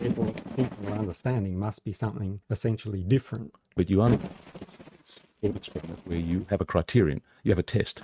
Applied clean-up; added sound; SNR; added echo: neural mask model RNNoise.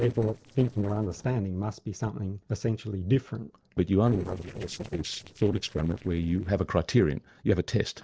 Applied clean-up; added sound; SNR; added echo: neural separator model SepFormer DNS4.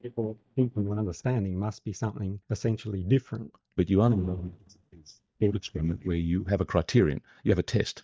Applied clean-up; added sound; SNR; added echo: neural mask model DeepFilterNet 3.